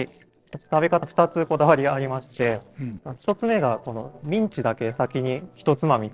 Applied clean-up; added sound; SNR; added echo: neural separator model SepFormer DNS4.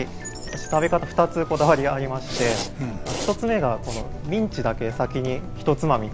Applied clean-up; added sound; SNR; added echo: none; Organ + Bird; 17 dB; none.